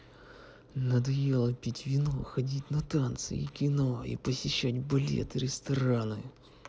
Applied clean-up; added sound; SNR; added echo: none; none; none; none.